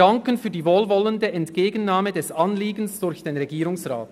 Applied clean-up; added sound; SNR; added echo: none; none; none; none.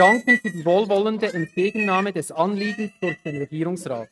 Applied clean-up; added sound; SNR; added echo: neural mask model RNNoise.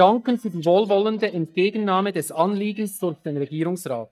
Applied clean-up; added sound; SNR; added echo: neural mask model DeepFilterNet 3.